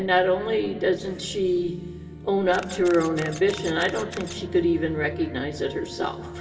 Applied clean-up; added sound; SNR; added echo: none; Camera; 19 dB; reverberation time 2.2 s.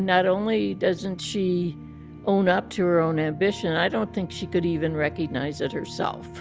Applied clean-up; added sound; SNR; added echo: none; none; none; none.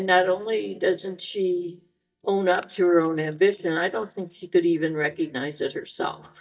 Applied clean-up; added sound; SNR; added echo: neural mask model DeepFilterNet 3.